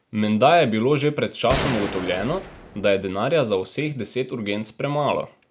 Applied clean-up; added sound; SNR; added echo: none; Gunshot, gunfire; 8 dB; none.